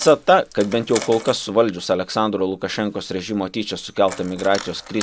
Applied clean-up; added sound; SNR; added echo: none; Coin (dropping); 17 dB; none.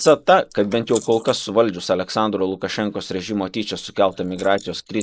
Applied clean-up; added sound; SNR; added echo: neural mask model Resemble Enhance denoiser.